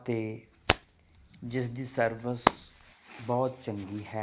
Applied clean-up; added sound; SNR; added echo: none; Hands; 0 dB; none.